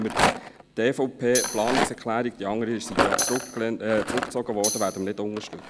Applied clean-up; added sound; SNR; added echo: none; Tambourine + Rattle; 2 dB; none.